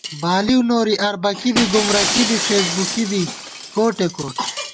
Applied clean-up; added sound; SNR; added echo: none; Shatter; 6 dB; none.